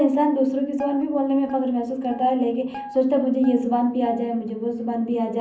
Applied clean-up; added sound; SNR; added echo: none; Guitar; 19 dB; reverberation time 0.6 s.